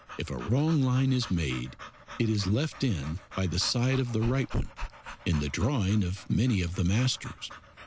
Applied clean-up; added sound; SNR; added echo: none; Dog / Breathing; 13 dB; none.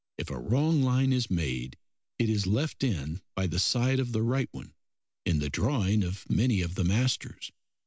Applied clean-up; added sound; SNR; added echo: none; none; none; none.